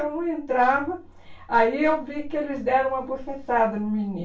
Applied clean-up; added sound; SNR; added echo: none; none; none; reverberation time 0.2 s.